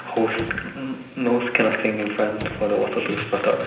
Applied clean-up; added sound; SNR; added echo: none; Slam; 16 dB; reverberation time 0.9 s.